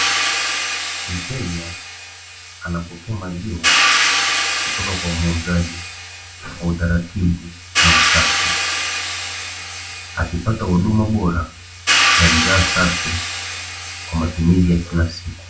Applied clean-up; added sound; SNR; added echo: none; Hi-hat; -1 dB; reverberation time 0.2 s.